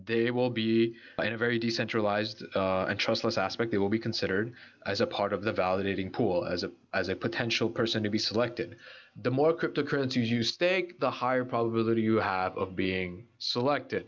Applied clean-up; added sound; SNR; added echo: none; none; none; none.